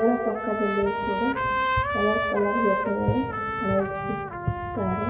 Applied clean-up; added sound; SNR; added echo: none; Trumpet; 2 dB; reverberation time 2.3 s.